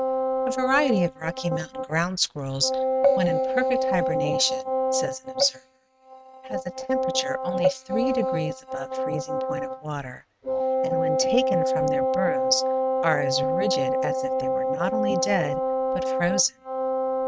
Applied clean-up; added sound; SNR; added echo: neural mask model RNNoise.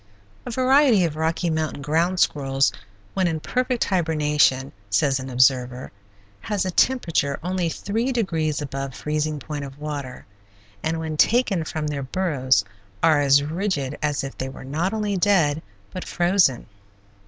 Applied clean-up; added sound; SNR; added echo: none; none; none; none.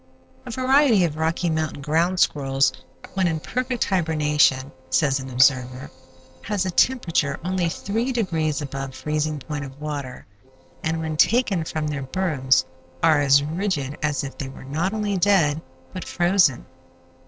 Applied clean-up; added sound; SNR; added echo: neural separator model SepFormer DNS4.